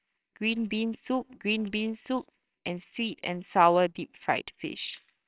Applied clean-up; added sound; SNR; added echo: neural separator model SepFormer WHAMR!.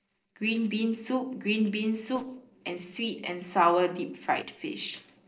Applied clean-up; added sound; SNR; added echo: neural separator model SepFormer DNS4.